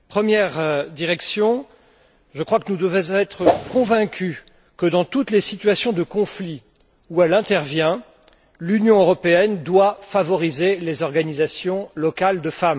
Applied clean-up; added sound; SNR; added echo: none; Whoosh, swoosh, swish; 0 dB; none.